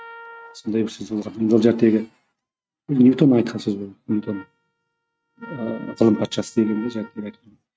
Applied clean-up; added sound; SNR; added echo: neural mask model RNNoise.